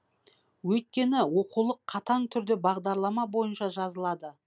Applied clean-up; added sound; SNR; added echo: none; none; none; none.